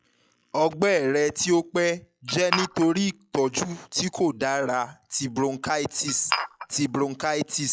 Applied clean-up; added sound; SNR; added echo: classical method log-MMSE.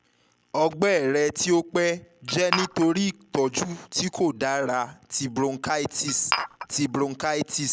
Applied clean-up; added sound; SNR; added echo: none; Glass; 7 dB; none.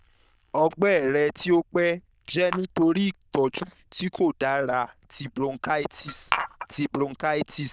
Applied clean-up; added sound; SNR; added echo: neural diffusion model UNIVERSE++.